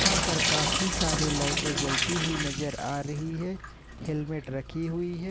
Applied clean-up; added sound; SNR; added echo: none; Drip / Sink (filling or washing); -2 dB; none.